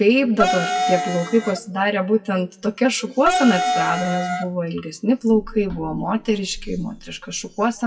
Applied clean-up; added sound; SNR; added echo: classical method WPE with log-MMSE.